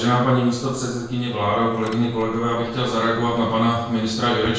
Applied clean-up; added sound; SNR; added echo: none; Sliding door; 19 dB; reverberation time 0.6 s.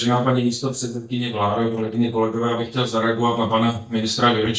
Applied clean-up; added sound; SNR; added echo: neural mask model DeepFilterNet 3.